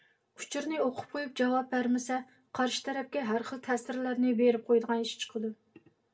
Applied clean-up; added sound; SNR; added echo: none; none; none; reverberation time 0.2 s.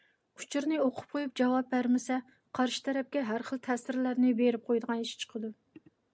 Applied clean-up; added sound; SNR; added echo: none; none; none; none.